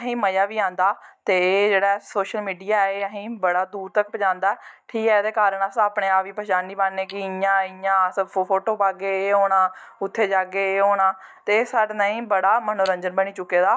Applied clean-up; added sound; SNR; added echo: neural mask model DeepFilterNet 3.